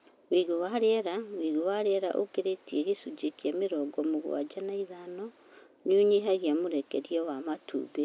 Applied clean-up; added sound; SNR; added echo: none; none; none; none.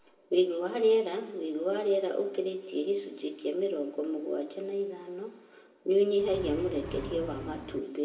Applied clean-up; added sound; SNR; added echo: none; Accelerating, revving, vroom; 10 dB; reverberation time 0.9 s.